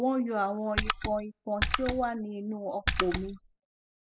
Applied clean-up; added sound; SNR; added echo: classical method spectral subtraction.